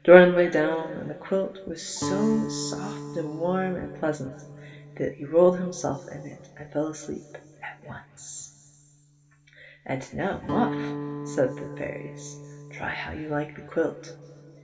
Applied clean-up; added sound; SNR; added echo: none; Guitar; 12 dB; reverberation time 2.2 s.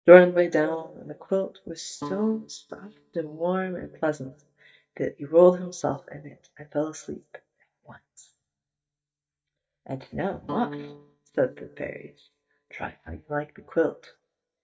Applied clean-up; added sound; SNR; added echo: neural mask model DeepFilterNet 3.